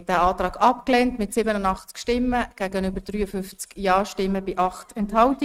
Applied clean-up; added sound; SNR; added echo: neural mask model RNNoise.